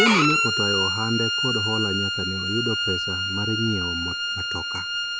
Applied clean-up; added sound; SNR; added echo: none; Bowed string instrument; -3 dB; none.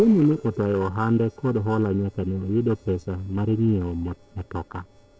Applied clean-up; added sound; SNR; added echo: neural separator model SepFormer DNS4.